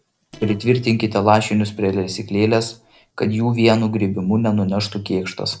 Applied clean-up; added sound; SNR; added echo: neural separator model SepFormer DNS4.